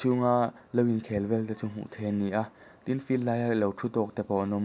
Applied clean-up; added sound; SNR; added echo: none; none; none; none.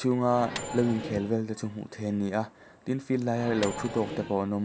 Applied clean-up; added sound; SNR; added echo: none; Microwave oven; 9 dB; none.